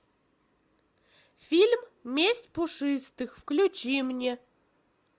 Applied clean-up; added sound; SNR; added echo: none; none; none; none.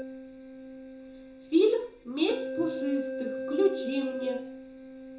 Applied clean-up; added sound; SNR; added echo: none; Keyboard (musical); 7 dB; reverberation time 0.5 s.